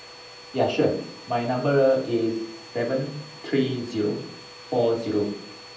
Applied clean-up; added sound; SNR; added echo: none; Domestic sounds, home sounds; 18 dB; reverberation time 0.6 s.